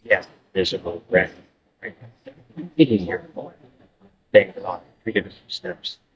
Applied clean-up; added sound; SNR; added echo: neural mask model DeepFilterNet 3.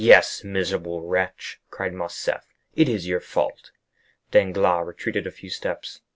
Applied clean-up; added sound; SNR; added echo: none; none; none; none.